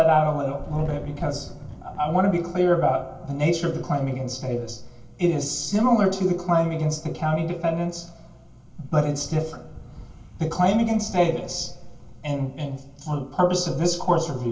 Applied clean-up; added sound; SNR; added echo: none; Thunder; 19 dB; reverberation time 0.3 s.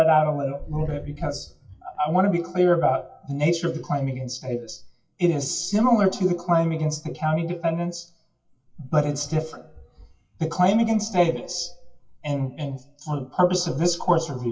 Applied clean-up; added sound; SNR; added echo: classical method WPE with log-MMSE.